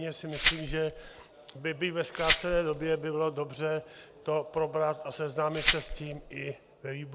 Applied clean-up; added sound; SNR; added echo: none; Glass; -1 dB; none.